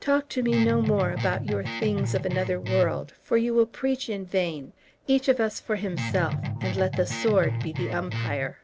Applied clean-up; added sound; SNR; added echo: none; Guitar; 4 dB; none.